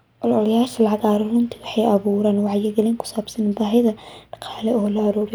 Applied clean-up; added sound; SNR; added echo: none; none; none; none.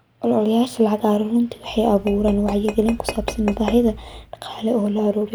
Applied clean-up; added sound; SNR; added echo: none; Tap / Glass; 10 dB; none.